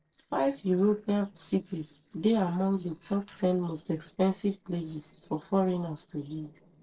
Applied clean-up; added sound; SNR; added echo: neural separator model SepFormer DNS4.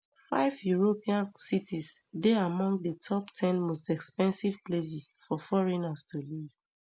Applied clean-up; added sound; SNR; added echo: none; none; none; none.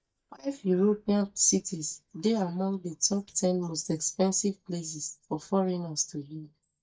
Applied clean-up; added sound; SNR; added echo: neural mask model DeepFilterNet 3.